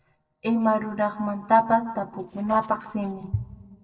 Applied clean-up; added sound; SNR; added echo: neural separator model SepFormer DNS4.